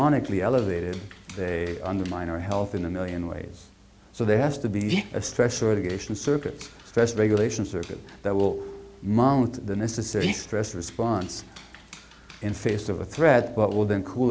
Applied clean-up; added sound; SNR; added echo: none; Dog; 14 dB; none.